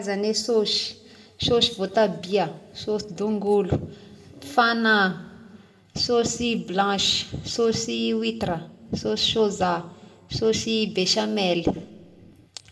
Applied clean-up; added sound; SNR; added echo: none; none; none; reverberation time 0.5 s.